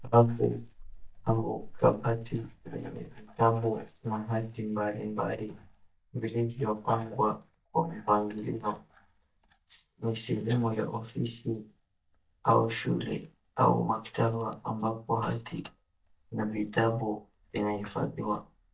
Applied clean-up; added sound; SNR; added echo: neural mask model DeepFilterNet 3.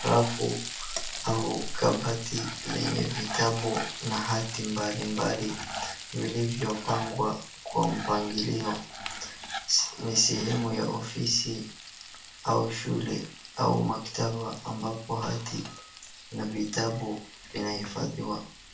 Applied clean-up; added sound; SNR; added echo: none; Frying (food); 9 dB; reverberation time 0.3 s.